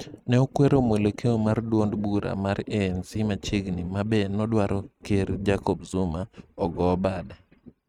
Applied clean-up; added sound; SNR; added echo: neural mask model RNNoise.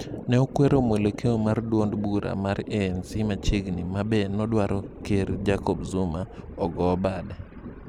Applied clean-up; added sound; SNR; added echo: none; Thunder; 11 dB; none.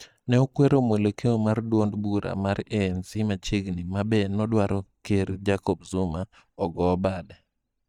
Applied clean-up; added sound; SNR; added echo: neural mask model DeepFilterNet 3.